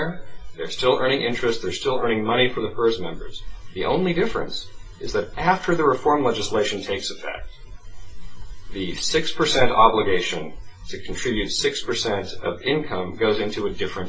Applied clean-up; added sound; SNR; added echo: none; none; none; reverberation time 0.2 s.